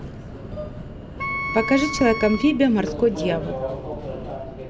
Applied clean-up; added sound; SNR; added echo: none; Subway, metro, underground + Wind instrument, woodwind instrument; 6 dB; none.